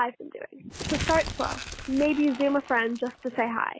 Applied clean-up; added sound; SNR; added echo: none; Crumpling, crinkling; 10 dB; none.